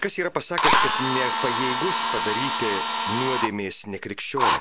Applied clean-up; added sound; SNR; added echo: none; Drill; -4 dB; none.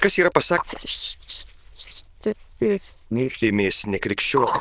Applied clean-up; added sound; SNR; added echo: neural diffusion model UNIVERSE++.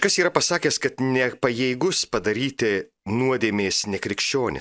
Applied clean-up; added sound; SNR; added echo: none; none; none; none.